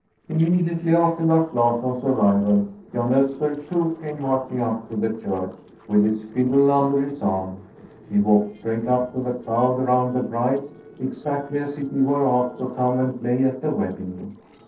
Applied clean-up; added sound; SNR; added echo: neural separator model SepFormer DNS4.